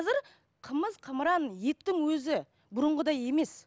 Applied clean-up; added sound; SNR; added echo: none; none; none; none.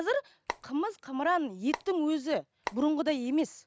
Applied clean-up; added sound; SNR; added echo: neural mask model RNNoise.